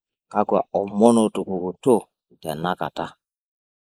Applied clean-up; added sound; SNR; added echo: neural mask model Resemble Enhance denoiser.